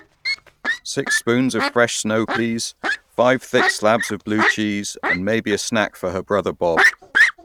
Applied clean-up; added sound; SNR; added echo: neural mask model RNNoise.